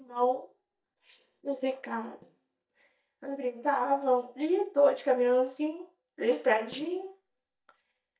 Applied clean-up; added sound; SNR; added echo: neural mask model DeepFilterNet 3.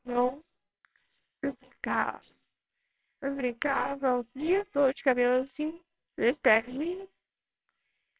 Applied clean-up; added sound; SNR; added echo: neural separator model SepFormer WHAMR!.